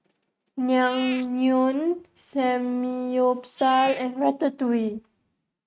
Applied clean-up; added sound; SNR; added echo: neural mask model RNNoise.